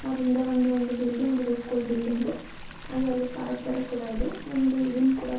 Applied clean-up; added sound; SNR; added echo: none; Chatter / Stream; 13 dB; reverberation time 0.6 s.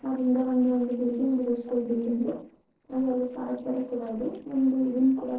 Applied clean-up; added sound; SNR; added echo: neural separator model SepFormer DNS4.